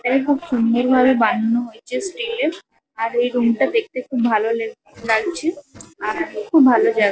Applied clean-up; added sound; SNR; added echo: neural separator model SepFormer DNS4.